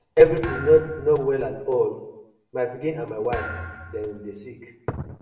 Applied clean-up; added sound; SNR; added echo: none; Thump, thud; 14 dB; reverberation time 0.8 s.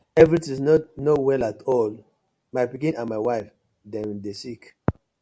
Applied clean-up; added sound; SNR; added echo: none; none; none; none.